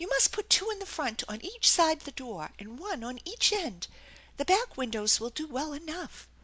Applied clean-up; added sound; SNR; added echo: none; none; none; none.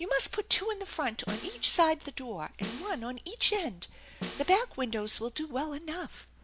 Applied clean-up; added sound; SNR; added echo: none; Snare drum; 13 dB; none.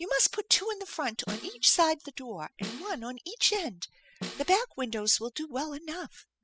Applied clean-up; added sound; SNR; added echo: classical method spectral subtraction.